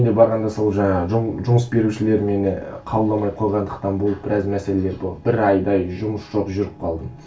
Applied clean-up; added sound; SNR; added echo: none; none; none; reverberation time 0.2 s.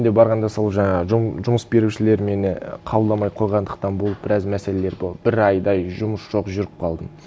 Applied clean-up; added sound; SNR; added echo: none; none; none; none.